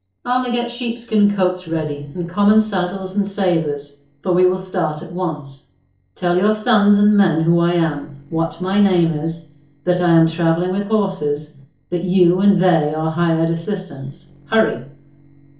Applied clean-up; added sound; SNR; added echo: neural separator model SepFormer DNS4.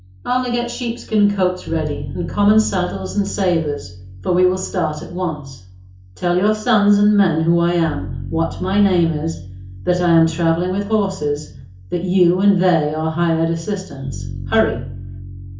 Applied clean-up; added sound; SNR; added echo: none; Bass guitar; 13 dB; reverberation time 0.6 s.